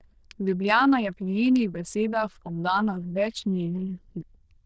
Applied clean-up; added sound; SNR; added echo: neural diffusion model UNIVERSE++.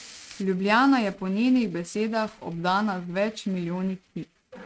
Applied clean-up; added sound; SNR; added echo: neural mask model RNNoise.